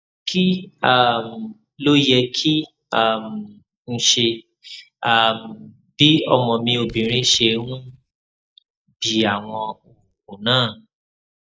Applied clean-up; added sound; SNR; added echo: neural mask model DeepFilterNet 3.